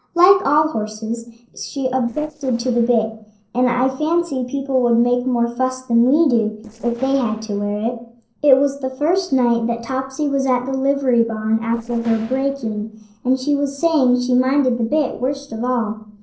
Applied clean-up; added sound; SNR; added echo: neural separator model SepFormer DNS4.